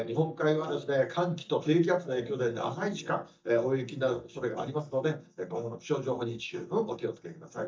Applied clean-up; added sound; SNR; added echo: neural mask model DeepFilterNet 3.